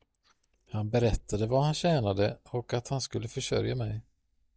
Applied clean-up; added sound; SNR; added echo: neural mask model DeepFilterNet 3.